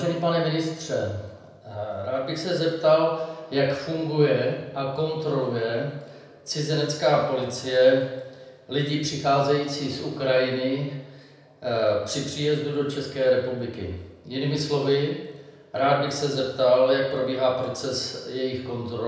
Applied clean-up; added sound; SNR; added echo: none; none; none; reverberation time 0.9 s.